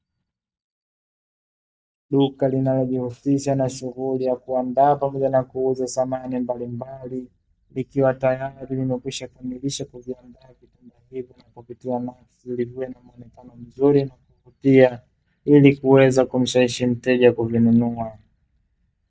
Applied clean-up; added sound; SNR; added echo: neural mask model DeepFilterNet 3.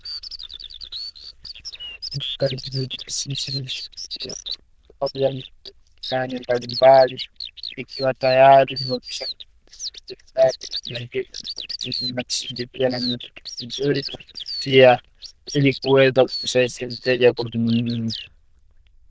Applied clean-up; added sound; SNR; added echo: neural diffusion model UNIVERSE++.